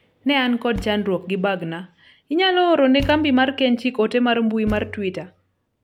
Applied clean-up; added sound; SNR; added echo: none; Thump, thud; 17 dB; none.